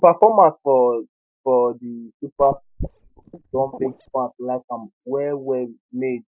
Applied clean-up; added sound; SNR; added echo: neural mask model DeepFilterNet 3.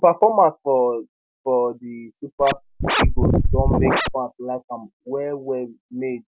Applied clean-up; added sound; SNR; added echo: none; Scratching (performance technique); -4 dB; none.